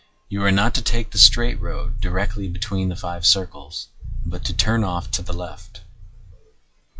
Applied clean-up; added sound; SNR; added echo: classical method log-MMSE.